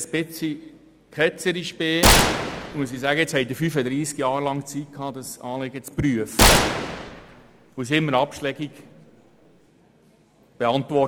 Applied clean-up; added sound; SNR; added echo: none; Gunshot, gunfire; -2 dB; none.